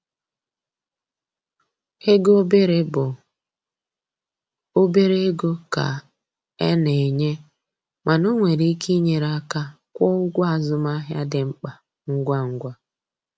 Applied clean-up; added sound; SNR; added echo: none; none; none; none.